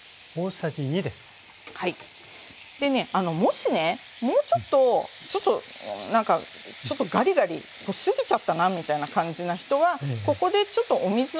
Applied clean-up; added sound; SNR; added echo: none; none; none; none.